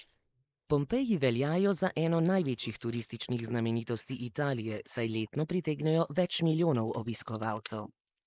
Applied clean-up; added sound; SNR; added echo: neural mask model Resemble Enhance denoiser.